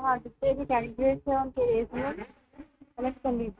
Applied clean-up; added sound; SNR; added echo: neural mask model RNNoise.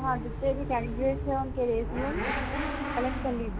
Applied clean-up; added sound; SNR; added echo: none; Motorcycle / Accelerating, revving, vroom; 2 dB; none.